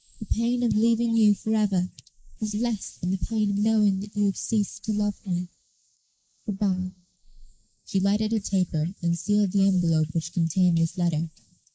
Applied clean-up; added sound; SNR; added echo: neural mask model Resemble Enhance denoiser.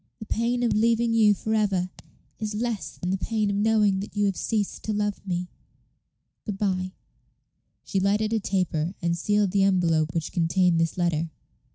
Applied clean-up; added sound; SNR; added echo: none; none; none; none.